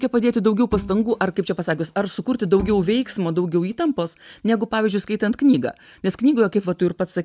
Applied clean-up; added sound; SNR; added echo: none; Bowed string instrument; 14 dB; none.